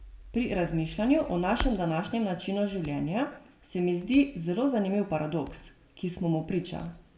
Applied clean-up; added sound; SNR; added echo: none; Crackle; 14 dB; reverberation time 0.6 s.